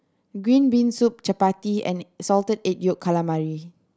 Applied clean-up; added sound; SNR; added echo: none; none; none; none.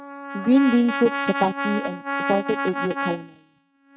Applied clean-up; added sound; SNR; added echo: neural mask model RNNoise.